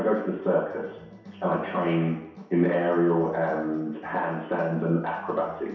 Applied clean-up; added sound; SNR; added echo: none; none; none; reverberation time 0.7 s.